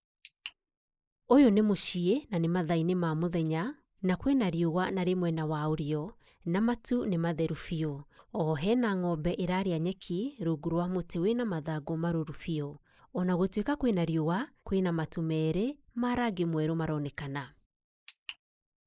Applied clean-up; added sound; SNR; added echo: neural mask model Resemble Enhance denoiser.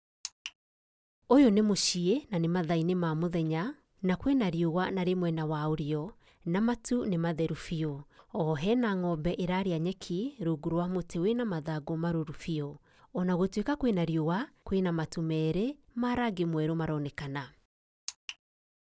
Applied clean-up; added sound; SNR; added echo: none; none; none; none.